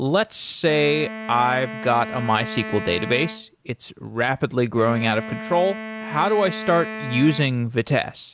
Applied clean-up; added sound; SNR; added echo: none; Wind instrument, woodwind instrument; 12 dB; none.